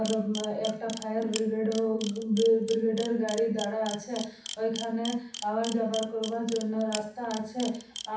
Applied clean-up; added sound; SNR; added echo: none; Camera; 13 dB; reverberation time 0.7 s.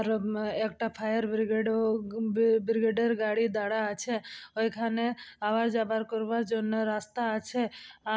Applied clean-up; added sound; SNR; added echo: none; none; none; none.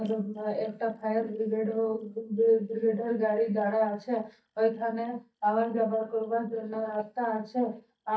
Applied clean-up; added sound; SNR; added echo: neural mask model DeepFilterNet 3.